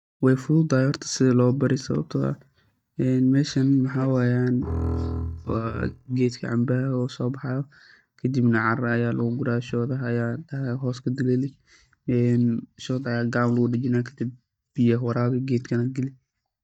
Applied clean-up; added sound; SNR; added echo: neural mask model DeepFilterNet 3.